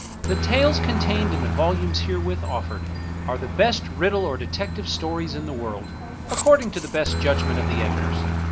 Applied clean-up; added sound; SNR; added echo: none; Aircraft; 1 dB; none.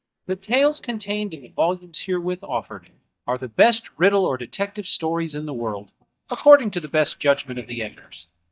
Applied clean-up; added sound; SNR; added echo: neural mask model DeepFilterNet 3.